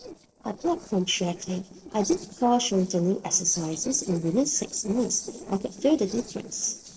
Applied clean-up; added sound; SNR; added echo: neural separator model SepFormer DNS4.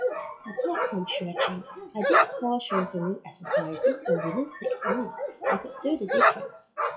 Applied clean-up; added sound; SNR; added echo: classical method WPE with log-MMSE.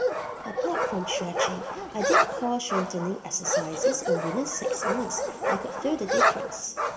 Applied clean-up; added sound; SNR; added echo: none; Bark; -4 dB; reverberation time 2.3 s.